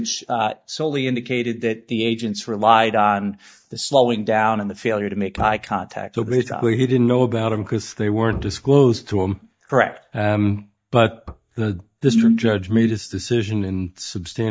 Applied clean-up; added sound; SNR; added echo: neural mask model DeepFilterNet 3.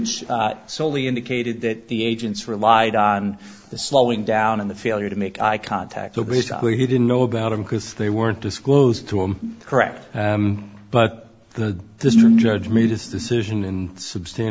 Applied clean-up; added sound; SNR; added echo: none; none; none; none.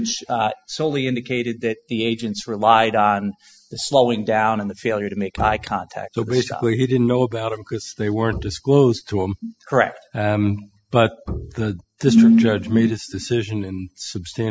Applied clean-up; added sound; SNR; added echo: classical method spectral subtraction.